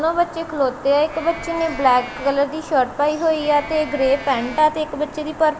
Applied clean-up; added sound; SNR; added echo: none; Livestock, farm animals, working animals; 14 dB; none.